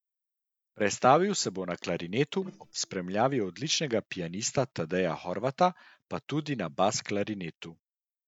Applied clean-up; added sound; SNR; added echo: neural mask model DeepFilterNet 3.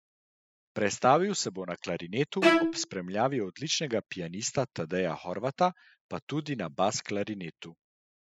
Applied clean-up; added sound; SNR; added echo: classical method spectral subtraction.